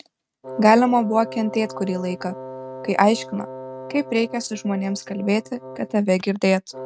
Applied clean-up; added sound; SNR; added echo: neural mask model RNNoise.